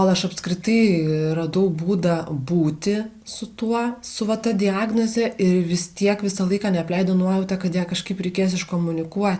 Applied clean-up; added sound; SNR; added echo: none; none; none; none.